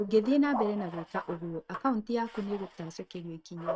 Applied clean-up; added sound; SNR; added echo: neural mask model RNNoise.